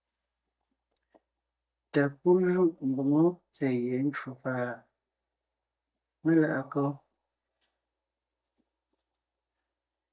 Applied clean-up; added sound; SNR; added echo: neural mask model DeepFilterNet 3.